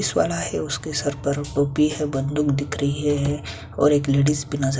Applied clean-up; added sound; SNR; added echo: none; Slam / Wood; 16 dB; none.